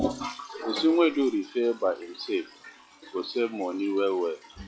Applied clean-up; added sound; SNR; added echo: classical method log-MMSE.